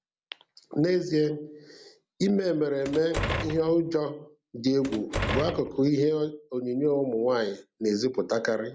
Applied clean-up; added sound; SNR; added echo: none; Door; 6 dB; none.